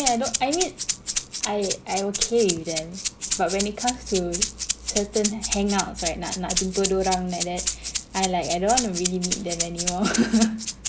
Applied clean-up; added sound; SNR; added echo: none; Rattle (instrument); 3 dB; none.